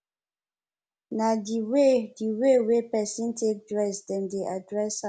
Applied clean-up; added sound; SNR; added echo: none; none; none; none.